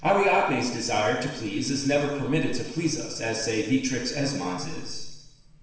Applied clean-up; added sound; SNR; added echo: none; none; none; reverberation time 1.0 s.